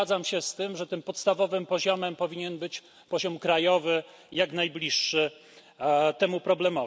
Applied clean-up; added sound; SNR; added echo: none; none; none; none.